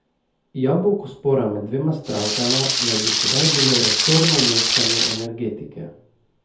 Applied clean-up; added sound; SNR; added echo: none; Rain; -3 dB; reverberation time 0.5 s.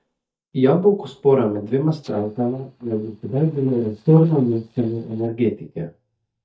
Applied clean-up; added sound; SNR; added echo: neural mask model DeepFilterNet 3.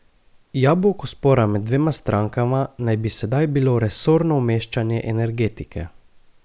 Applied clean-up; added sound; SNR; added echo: none; none; none; none.